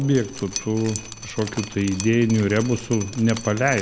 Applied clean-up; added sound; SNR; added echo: none; Drip; 13 dB; none.